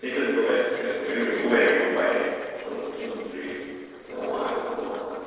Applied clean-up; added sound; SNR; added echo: neural separator model SepFormer DNS4.